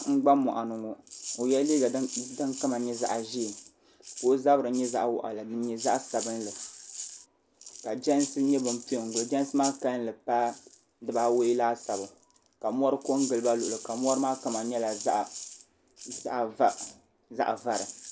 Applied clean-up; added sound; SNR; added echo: none; Rattle (instrument); 13 dB; none.